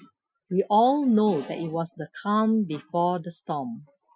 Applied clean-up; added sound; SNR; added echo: classical method Wiener filter.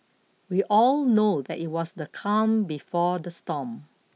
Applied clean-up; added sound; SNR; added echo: none; none; none; none.